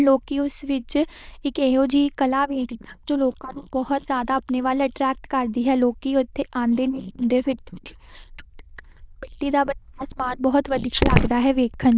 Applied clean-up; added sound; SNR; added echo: neural diffusion model UNIVERSE++.